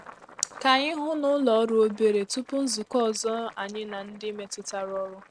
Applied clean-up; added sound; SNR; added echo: neural mask model RNNoise.